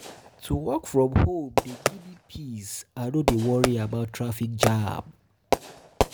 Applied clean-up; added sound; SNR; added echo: none; Fireworks; 4 dB; none.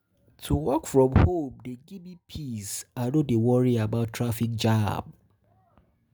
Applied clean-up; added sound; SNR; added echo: none; none; none; none.